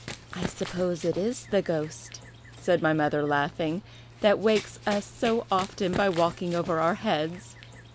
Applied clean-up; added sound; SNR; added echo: none; Run; 14 dB; none.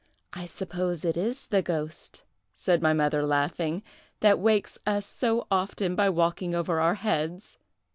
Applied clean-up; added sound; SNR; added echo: none; none; none; none.